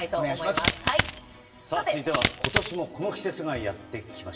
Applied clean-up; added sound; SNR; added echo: none; Coin (dropping); -5 dB; reverberation time 0.9 s.